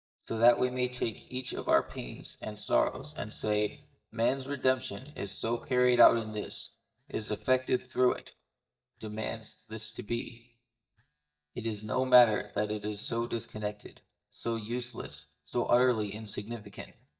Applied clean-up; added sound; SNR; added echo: neural mask model DeepFilterNet 3.